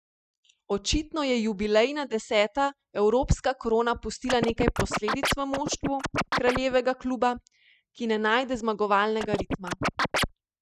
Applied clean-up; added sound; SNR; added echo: neural mask model RNNoise.